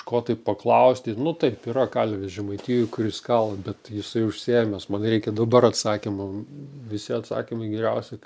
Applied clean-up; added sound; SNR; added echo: none; none; none; none.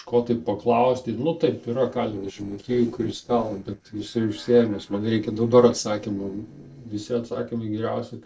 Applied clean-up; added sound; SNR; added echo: neural separator model SepFormer DNS4.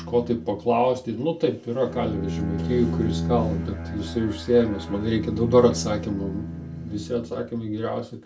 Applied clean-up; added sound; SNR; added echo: none; Bowed string instrument; 7 dB; reverberation time 0.2 s.